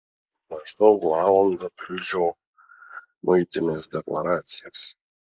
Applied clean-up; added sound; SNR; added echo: neural mask model Resemble Enhance denoiser.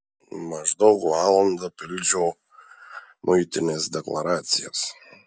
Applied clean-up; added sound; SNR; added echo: none; none; none; none.